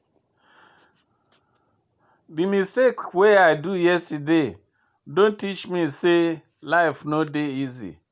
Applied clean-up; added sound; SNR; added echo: none; none; none; none.